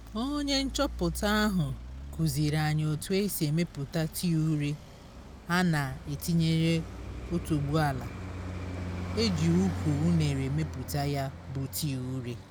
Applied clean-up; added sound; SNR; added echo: none; Traffic noise, roadway noise; 9 dB; none.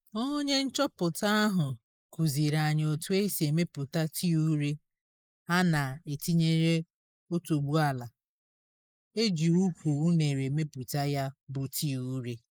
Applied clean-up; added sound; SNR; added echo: neural mask model Resemble Enhance denoiser.